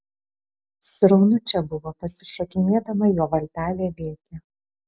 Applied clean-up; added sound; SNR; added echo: none; none; none; none.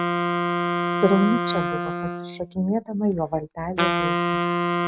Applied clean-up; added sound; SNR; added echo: none; Wind instrument, woodwind instrument; -1 dB; none.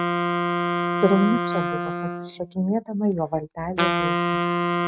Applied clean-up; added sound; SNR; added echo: neural mask model RNNoise.